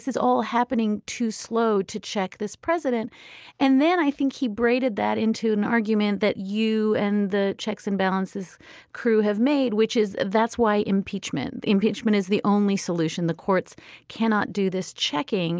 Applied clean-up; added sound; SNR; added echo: none; none; none; none.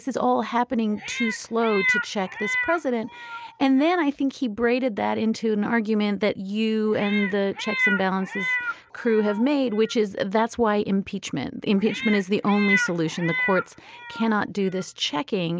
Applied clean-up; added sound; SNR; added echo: none; Meow; 6 dB; none.